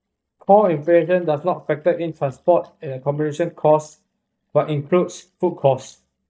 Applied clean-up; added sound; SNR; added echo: neural mask model DeepFilterNet 3.